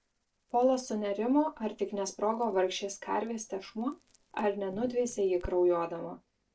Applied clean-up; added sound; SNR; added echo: neural separator model SepFormer DNS4.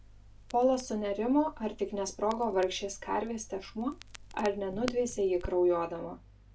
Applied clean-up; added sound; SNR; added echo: none; Crackle; 16 dB; reverberation time 0.2 s.